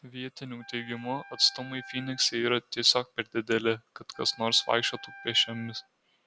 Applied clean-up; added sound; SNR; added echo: none; Wind instrument, woodwind instrument; 19 dB; none.